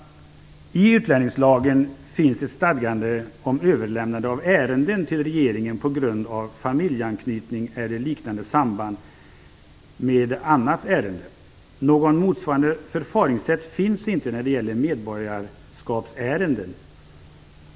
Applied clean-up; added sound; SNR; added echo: none; none; none; none.